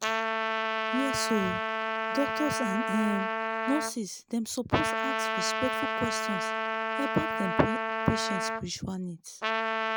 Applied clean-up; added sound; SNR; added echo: none; Trumpet; -2 dB; none.